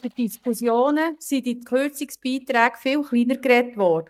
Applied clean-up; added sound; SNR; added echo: neural mask model DeepFilterNet 3.